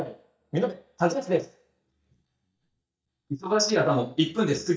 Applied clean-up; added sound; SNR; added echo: neural mask model DeepFilterNet 3.